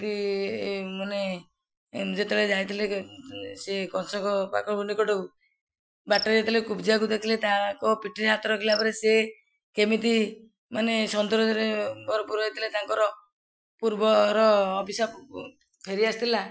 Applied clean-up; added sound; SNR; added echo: classical method Wiener filter.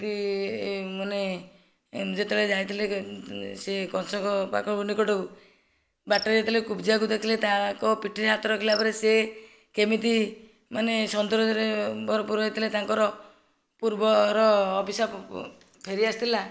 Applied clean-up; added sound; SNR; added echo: neural mask model Resemble Enhance denoiser.